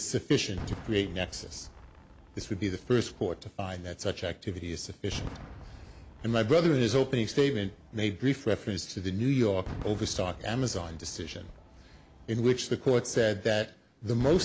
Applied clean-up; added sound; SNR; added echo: none; Fireworks; 16 dB; none.